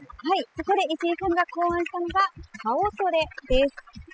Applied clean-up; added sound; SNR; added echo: classical method spectral subtraction.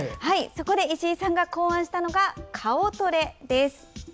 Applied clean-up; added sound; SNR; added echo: none; none; none; none.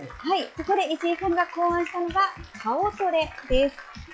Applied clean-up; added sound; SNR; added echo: classical method log-MMSE.